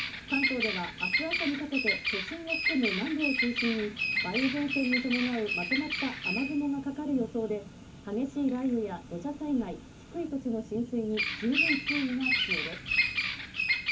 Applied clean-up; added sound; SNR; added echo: none; Bird vocalization, bird call, bird song; 1 dB; reverberation time 0.3 s.